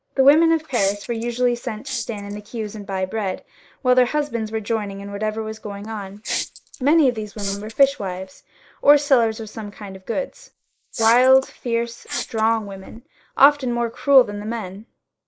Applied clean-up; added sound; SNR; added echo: neural mask model Resemble Enhance denoiser.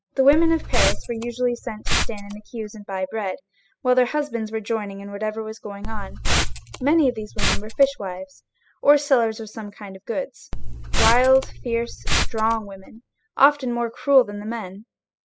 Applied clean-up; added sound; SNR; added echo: classical method spectral subtraction.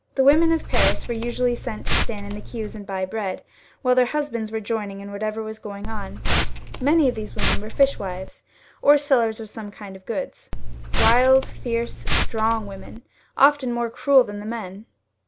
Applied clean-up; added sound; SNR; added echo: none; Liquid; -1 dB; none.